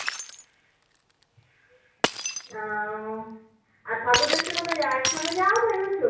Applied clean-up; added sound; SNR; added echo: none; Shatter; 4 dB; reverberation time 0.6 s.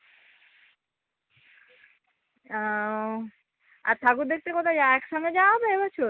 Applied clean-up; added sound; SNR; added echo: none; none; none; none.